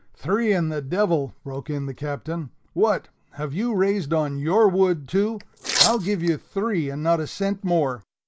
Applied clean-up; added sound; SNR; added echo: neural mask model Resemble Enhance denoiser.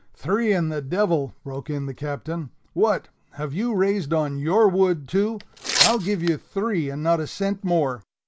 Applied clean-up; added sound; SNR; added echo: none; Tearing; 2 dB; none.